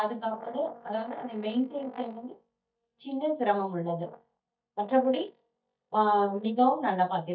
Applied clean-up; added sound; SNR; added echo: neural mask model DeepFilterNet 3.